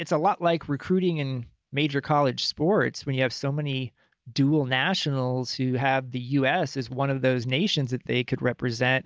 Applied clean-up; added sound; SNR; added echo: none; none; none; none.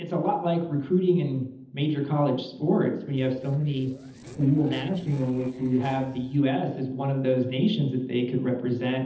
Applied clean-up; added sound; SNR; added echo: neural separator model SepFormer DNS4.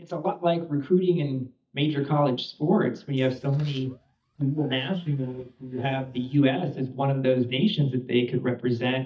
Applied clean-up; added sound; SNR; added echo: neural mask model DeepFilterNet 3.